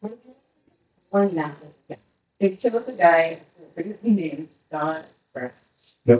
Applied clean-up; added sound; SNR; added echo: neural mask model DeepFilterNet 3.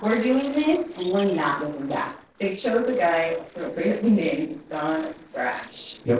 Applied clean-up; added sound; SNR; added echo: neural separator model SepFormer DNS4.